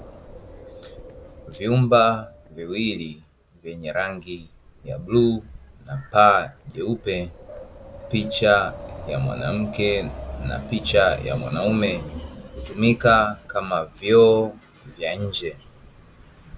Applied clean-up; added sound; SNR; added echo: none; Wind; 18 dB; none.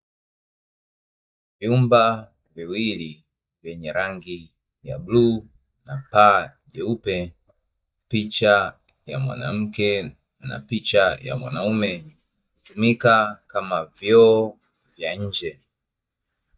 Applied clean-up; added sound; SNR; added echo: neural mask model DeepFilterNet 3.